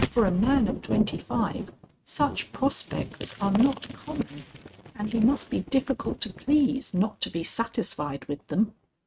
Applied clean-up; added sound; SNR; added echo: neural mask model RNNoise.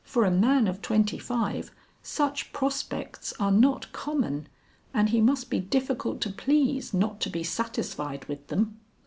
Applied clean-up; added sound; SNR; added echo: none; none; none; none.